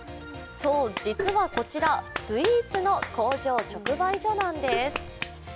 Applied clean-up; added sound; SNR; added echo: none; Clapping + Tap; 10 dB; none.